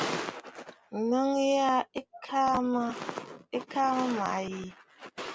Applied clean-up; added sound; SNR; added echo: none; none; none; none.